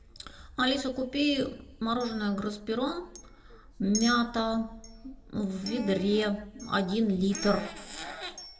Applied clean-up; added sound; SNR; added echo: none; Chink, clink; 15 dB; reverberation time 0.6 s.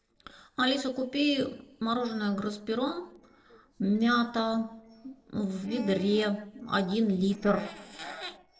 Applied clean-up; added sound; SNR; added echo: neural separator model SepFormer DNS4.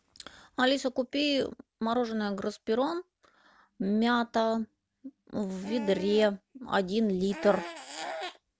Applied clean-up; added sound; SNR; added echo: none; none; none; none.